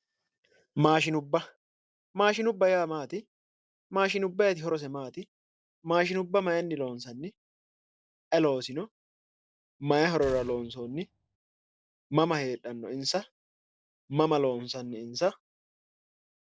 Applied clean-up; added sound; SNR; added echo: neural separator model SepFormer DNS4.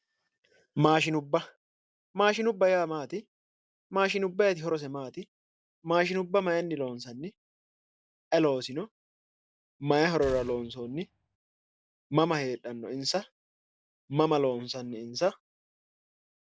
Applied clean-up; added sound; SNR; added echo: none; Gunshot, gunfire; 16 dB; none.